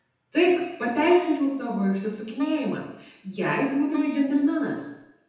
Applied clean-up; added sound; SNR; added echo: none; Wind instrument, woodwind instrument; 19 dB; reverberation time 0.9 s.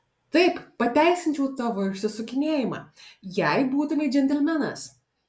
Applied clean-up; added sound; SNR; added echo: none; none; none; none.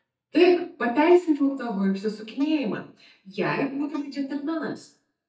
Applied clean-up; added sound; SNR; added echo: neural mask model DeepFilterNet 3.